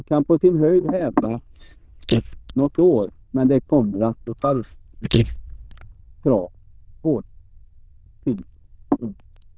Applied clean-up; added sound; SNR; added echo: neural diffusion model UNIVERSE++.